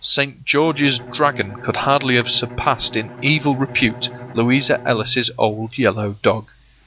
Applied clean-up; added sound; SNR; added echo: none; Bowed string instrument; 16 dB; none.